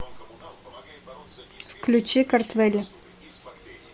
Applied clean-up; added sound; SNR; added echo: none; none; none; none.